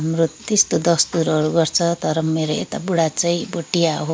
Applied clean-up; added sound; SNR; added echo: neural mask model Resemble Enhance denoiser.